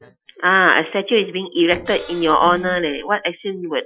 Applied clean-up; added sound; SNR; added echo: classical method Wiener filter.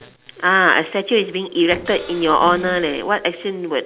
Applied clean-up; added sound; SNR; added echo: none; Cupboard open or close / Door; 17 dB; none.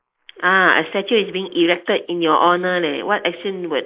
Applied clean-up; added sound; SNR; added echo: neural mask model Resemble Enhance denoiser.